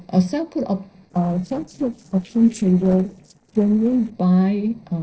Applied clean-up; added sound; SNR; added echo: neural separator model SepFormer DNS4.